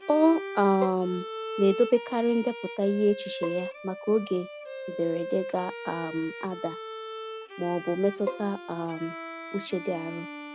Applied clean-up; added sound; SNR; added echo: none; Bowed string instrument + Bowed string instrument; 9 dB; none.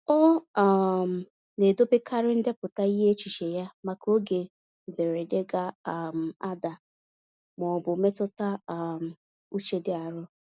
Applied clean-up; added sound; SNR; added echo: none; none; none; none.